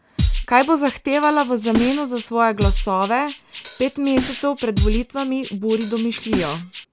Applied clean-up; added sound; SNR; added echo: none; Drum kit; 5 dB; none.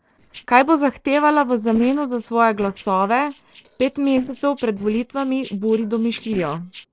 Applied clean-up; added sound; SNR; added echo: neural separator model SepFormer DNS4.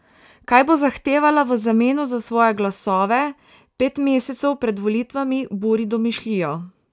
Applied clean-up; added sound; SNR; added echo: none; none; none; none.